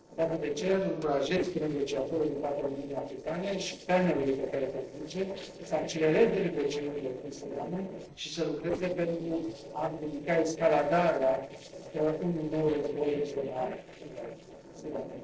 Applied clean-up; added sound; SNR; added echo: neural separator model SepFormer DNS4.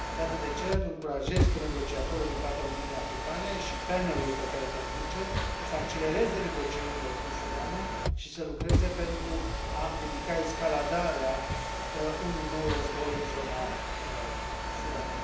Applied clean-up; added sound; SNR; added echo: none; Mechanisms; -2 dB; reverberation time 0.9 s.